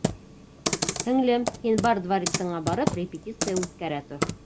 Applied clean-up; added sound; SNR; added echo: none; Computer keyboard; 4 dB; none.